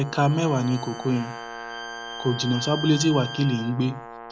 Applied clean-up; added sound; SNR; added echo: none; Brass instrument + Bowed string instrument; 11 dB; none.